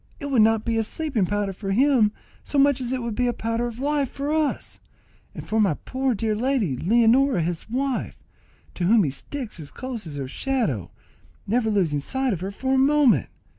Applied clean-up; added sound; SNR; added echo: none; none; none; none.